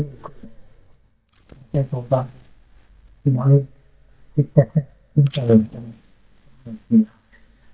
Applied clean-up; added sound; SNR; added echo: neural mask model DeepFilterNet 3.